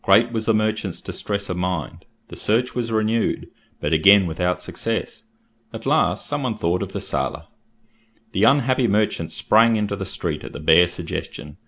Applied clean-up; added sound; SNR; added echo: none; none; none; none.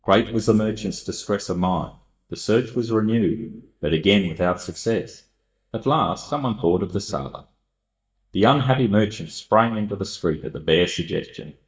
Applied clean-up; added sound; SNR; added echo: neural mask model DeepFilterNet 3.